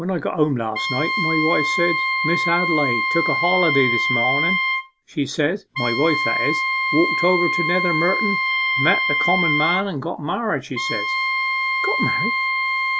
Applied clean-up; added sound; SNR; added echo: none; Wind instrument, woodwind instrument; -2 dB; none.